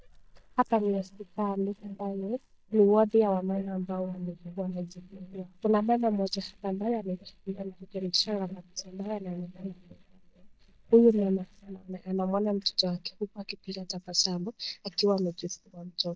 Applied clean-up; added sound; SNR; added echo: neural mask model DeepFilterNet 3.